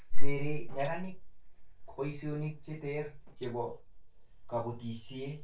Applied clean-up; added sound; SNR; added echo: neural separator model SepFormer DNS4.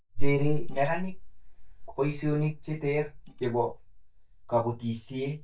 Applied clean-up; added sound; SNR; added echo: neural mask model DeepFilterNet 3.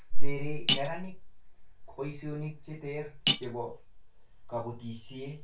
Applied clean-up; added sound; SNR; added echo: none; Cutlery, silverware; 10 dB; reverberation time 0.2 s.